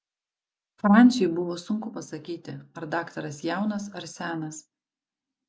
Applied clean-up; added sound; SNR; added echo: none; none; none; none.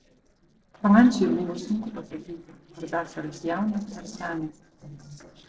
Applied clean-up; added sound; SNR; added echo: neural separator model SepFormer DNS4.